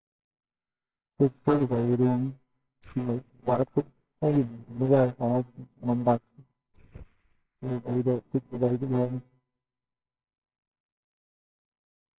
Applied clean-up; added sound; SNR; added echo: neural separator model SepFormer WHAMR!.